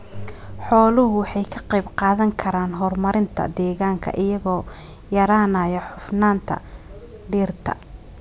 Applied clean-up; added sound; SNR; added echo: none; none; none; none.